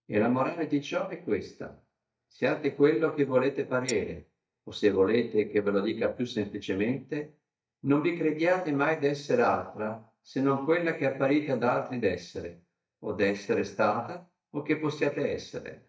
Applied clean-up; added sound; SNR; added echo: neural mask model DeepFilterNet 3.